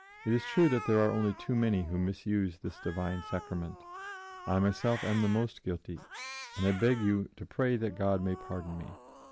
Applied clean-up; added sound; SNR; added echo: none; Cat; 15 dB; none.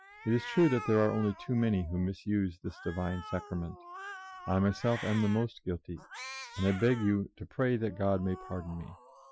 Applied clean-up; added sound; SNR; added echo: classical method Wiener filter.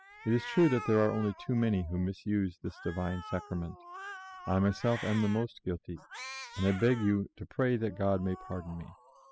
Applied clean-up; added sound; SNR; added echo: classical method spectral subtraction.